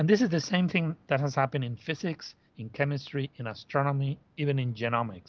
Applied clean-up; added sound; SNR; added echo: none; none; none; none.